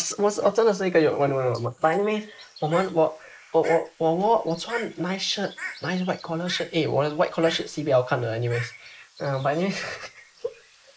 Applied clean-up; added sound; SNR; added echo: neural mask model Resemble Enhance denoiser.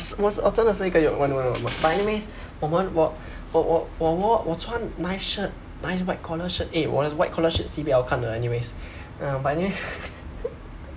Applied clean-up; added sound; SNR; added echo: none; none; none; none.